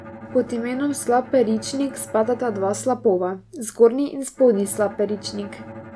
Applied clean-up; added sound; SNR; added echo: none; Bowed string instrument; 17 dB; none.